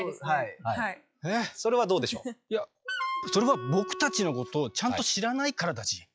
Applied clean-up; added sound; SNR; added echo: classical method log-MMSE.